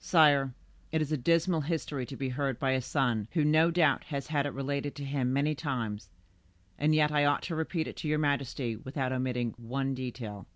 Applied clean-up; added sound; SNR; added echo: none; none; none; none.